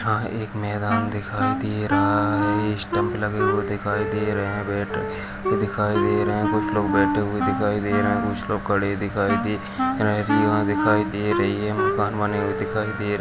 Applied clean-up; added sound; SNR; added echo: none; Wind instrument, woodwind instrument; 2 dB; none.